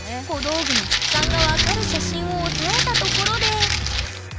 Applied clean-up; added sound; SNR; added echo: none; Rattle (instrument) + Car; -4 dB; none.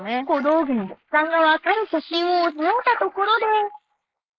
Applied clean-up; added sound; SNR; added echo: neural mask model Resemble Enhance denoiser.